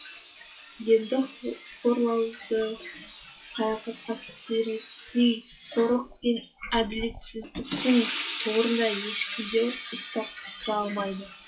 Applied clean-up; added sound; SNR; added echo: classical method WPE with log-MMSE.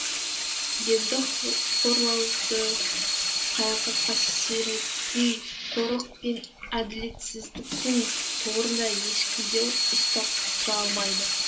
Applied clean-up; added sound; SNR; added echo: none; Sink (filling or washing) / Water tap, faucet; -3 dB; reverberation time 0.2 s.